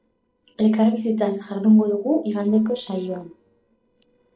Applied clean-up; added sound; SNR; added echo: neural separator model SepFormer DNS4.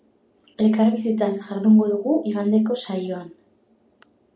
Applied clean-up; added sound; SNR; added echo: none; none; none; none.